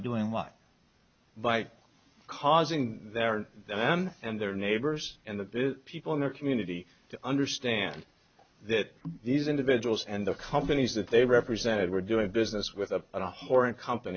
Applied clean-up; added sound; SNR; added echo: none; none; none; none.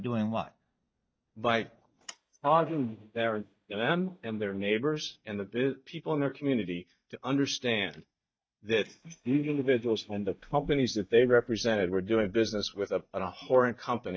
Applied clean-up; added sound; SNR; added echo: neural mask model DeepFilterNet 3.